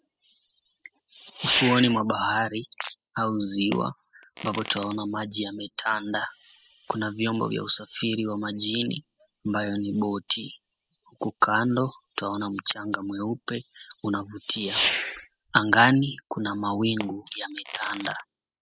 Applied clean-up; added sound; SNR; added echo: classical method spectral subtraction.